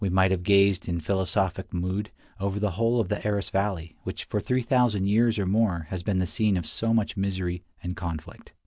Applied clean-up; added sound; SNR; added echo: none; none; none; none.